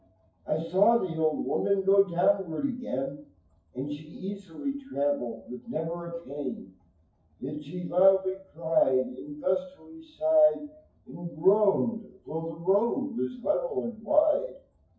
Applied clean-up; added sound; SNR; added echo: classical method WPE with log-MMSE.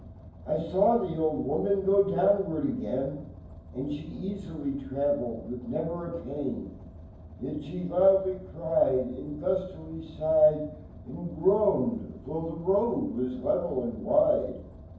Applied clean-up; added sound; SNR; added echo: none; Car; 17 dB; reverberation time 0.9 s.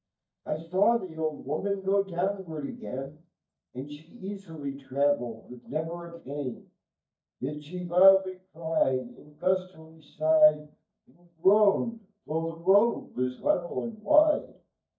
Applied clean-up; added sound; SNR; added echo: neural mask model DeepFilterNet 3.